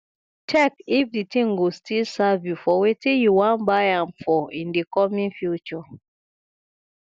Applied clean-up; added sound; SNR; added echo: none; none; none; none.